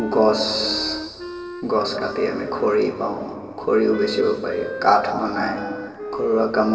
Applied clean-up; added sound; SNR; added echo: none; Wind instrument, woodwind instrument; 12 dB; reverberation time 2.3 s.